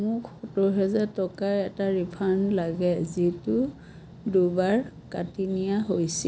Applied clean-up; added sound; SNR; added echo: none; none; none; none.